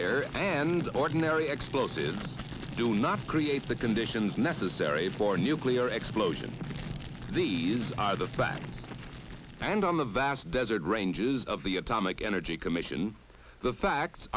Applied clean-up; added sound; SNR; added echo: none; none; none; none.